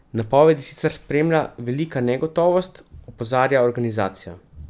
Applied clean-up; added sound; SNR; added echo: none; none; none; none.